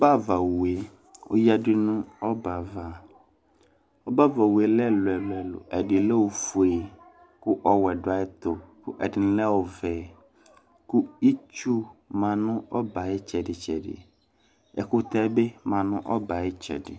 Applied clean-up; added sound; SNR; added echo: none; none; none; none.